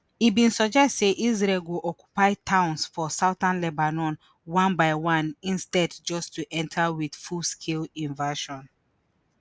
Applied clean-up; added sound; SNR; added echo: none; none; none; none.